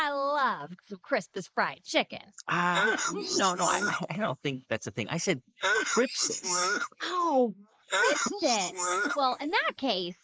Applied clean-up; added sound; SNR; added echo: neural mask model Resemble Enhance denoiser.